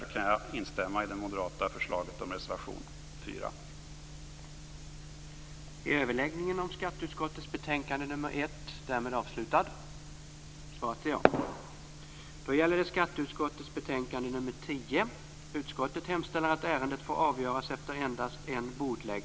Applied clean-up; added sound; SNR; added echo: none; none; none; none.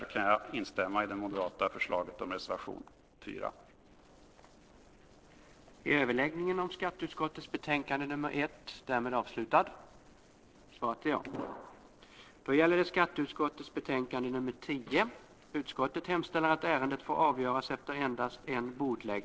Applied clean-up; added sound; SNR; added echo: neural separator model SepFormer DNS4.